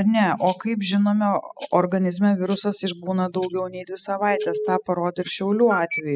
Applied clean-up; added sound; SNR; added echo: classical method spectral subtraction.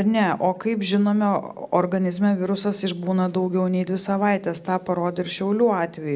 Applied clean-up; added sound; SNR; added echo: none; none; none; none.